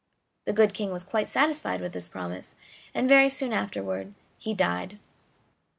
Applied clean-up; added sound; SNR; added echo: none; none; none; none.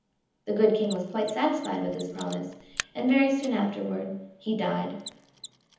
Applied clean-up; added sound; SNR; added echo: none; Mechanisms; 17 dB; reverberation time 1.3 s.